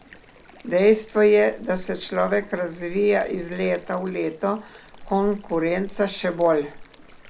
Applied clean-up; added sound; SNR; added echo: none; Stream; 19 dB; none.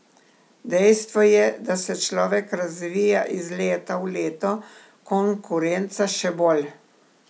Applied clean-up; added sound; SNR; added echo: none; none; none; none.